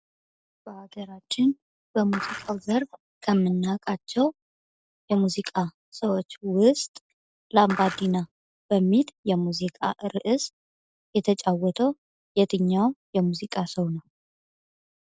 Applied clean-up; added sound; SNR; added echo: neural separator model SepFormer DNS4.